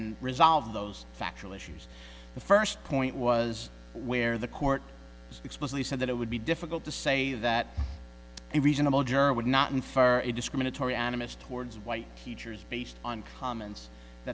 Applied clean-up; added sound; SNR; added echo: none; none; none; none.